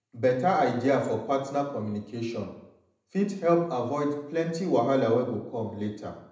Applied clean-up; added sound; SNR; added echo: none; none; none; reverberation time 0.7 s.